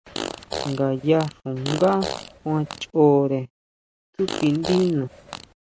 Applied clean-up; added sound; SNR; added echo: none; Fart; 10 dB; none.